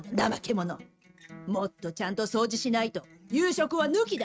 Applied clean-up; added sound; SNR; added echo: neural mask model RNNoise.